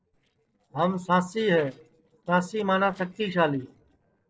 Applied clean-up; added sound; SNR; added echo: neural separator model SepFormer DNS4.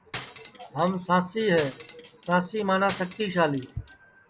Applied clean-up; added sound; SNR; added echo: none; Cutlery, silverware; 14 dB; none.